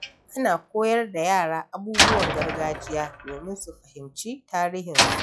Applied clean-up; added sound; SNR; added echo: classical method log-MMSE.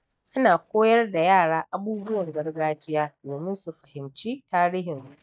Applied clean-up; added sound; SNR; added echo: neural mask model DeepFilterNet 3.